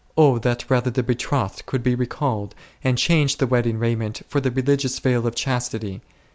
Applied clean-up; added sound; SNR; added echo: none; none; none; none.